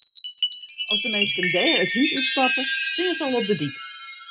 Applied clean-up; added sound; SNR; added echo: none; Chime; 0 dB; none.